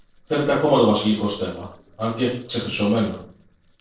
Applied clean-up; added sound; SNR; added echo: neural separator model SepFormer DNS4.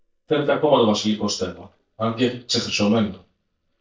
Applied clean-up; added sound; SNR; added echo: neural mask model DeepFilterNet 3.